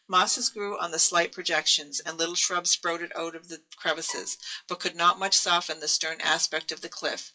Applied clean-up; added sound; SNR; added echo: classical method WPE with log-MMSE.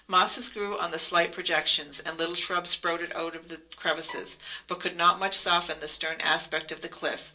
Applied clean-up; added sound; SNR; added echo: none; Bowed string instrument; 19 dB; reverberation time 0.2 s.